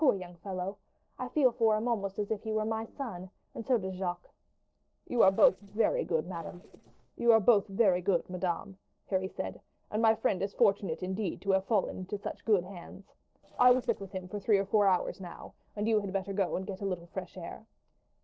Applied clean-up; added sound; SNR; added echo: neural separator model SepFormer DNS4.